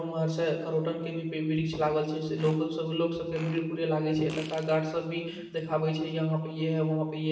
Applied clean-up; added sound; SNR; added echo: none; Fart; 19 dB; reverberation time 1.0 s.